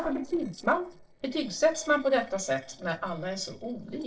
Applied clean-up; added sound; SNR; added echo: neural separator model SepFormer DNS4.